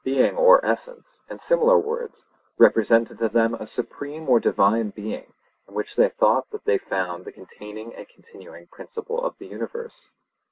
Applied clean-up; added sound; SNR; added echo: none; none; none; none.